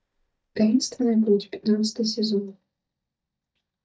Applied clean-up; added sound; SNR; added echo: neural mask model DeepFilterNet 3.